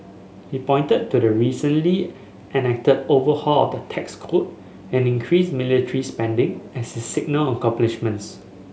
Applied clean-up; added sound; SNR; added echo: none; none; none; none.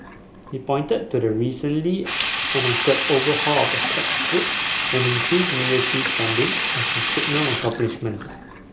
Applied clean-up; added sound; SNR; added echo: none; Sink (filling or washing); -2 dB; none.